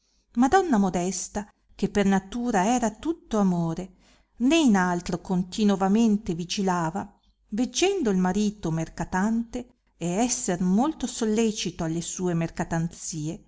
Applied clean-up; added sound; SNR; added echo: none; none; none; none.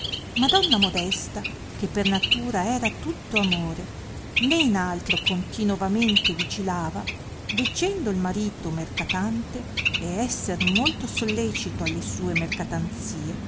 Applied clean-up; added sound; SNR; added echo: none; Bird; 1 dB; none.